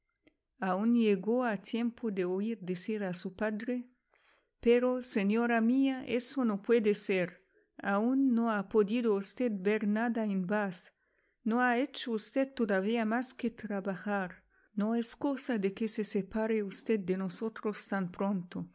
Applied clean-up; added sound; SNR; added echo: none; none; none; none.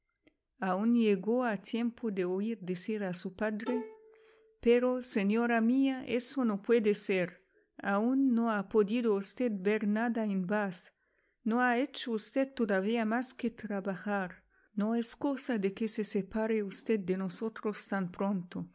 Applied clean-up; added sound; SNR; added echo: none; Bowed string instrument; 13 dB; none.